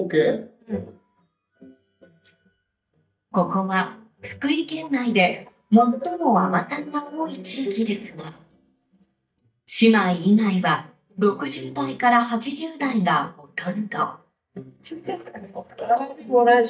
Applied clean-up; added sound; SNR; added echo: neural mask model DeepFilterNet 3.